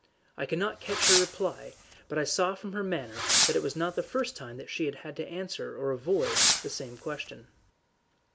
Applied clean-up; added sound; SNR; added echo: none; Fireworks; -1 dB; none.